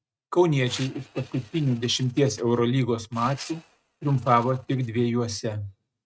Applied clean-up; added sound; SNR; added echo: neural mask model RNNoise.